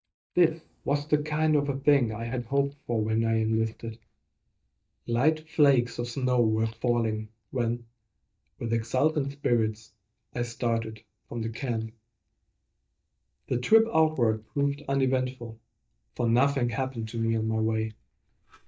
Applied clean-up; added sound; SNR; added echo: neural mask model DeepFilterNet 3.